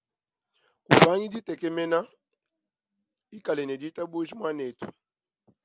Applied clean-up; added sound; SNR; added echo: none; none; none; none.